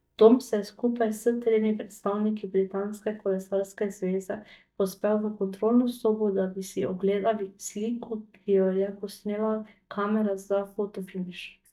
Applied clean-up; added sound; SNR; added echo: neural mask model DeepFilterNet 3.